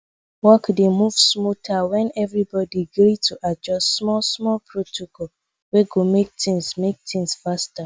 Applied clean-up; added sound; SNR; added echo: none; none; none; none.